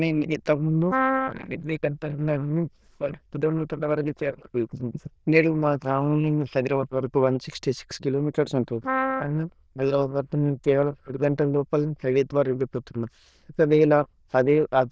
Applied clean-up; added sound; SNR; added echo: neural diffusion model UNIVERSE++.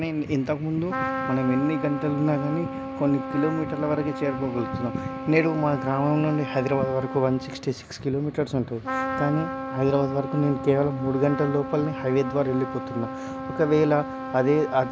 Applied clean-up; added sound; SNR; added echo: none; Trumpet; 8 dB; none.